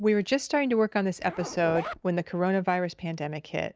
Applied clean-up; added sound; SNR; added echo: none; Zipper (clothing); 11 dB; none.